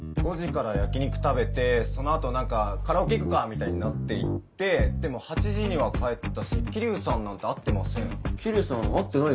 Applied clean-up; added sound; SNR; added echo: none; none; none; none.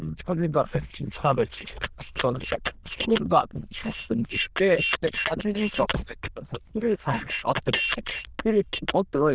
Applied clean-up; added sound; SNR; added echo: neural diffusion model UNIVERSE++.